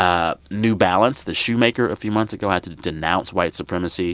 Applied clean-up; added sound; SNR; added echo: none; none; none; none.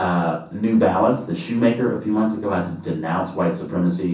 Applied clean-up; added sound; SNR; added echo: none; none; none; reverberation time 0.6 s.